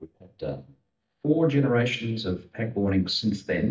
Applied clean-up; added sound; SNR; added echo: neural mask model DeepFilterNet 3.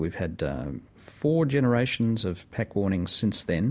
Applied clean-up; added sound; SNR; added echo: none; none; none; none.